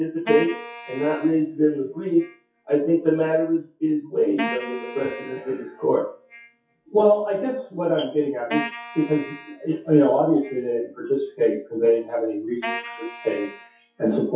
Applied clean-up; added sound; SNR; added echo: classical method WPE with log-MMSE.